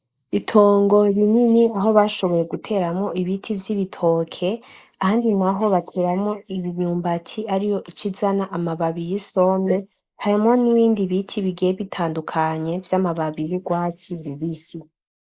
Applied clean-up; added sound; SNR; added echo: neural mask model Resemble Enhance denoiser.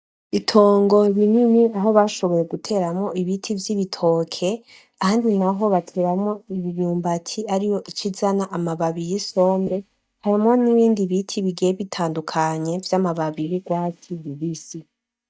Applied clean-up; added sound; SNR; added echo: neural mask model DeepFilterNet 3.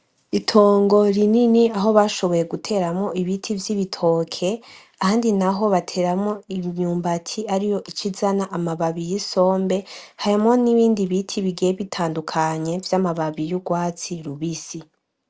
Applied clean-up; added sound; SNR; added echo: none; none; none; none.